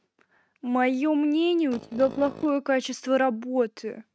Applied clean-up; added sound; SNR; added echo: neural mask model RNNoise.